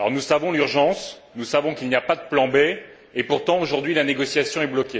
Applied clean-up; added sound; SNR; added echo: none; none; none; none.